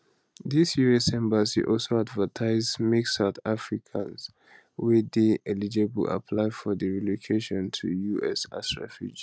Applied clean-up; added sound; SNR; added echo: none; none; none; none.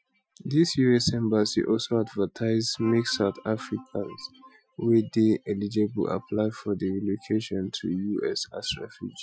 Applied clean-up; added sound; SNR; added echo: classical method Wiener filter.